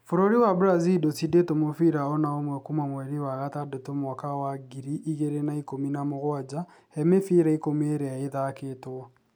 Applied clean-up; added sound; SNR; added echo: none; none; none; none.